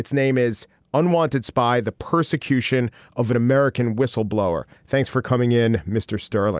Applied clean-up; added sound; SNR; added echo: none; none; none; none.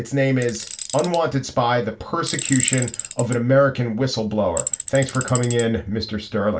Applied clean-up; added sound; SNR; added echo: none; Tools; 9 dB; reverberation time 0.2 s.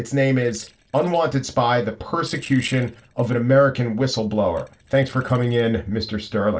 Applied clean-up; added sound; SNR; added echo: neural separator model SepFormer DNS4.